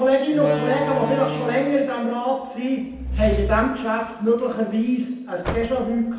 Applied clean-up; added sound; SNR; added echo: none; Slam; 8 dB; reverberation time 0.9 s.